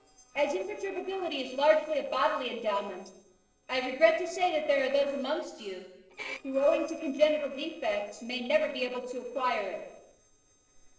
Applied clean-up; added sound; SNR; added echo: neural separator model SepFormer DNS4.